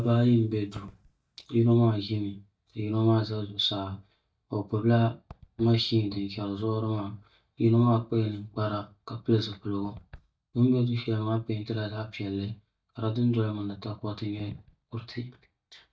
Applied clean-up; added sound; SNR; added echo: neural mask model DeepFilterNet 3.